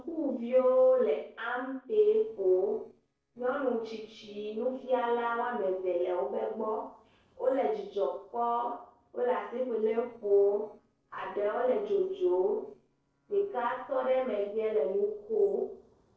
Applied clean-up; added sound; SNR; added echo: neural separator model SepFormer DNS4.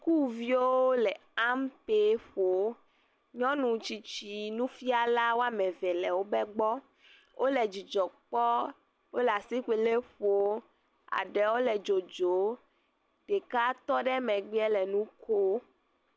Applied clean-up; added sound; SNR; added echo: none; none; none; none.